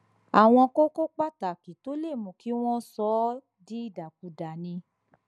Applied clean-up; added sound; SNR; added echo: none; none; none; none.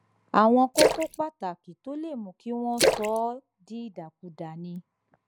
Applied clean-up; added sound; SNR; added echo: none; Splash, splatter; 2 dB; none.